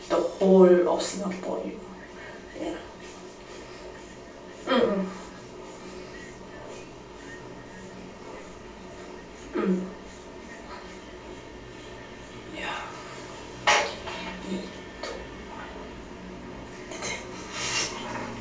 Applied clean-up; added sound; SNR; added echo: none; none; none; reverberation time 0.3 s.